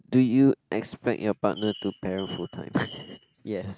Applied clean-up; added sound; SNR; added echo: neural mask model RNNoise.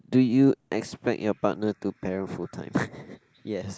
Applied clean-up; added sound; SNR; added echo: neural mask model Resemble Enhance denoiser.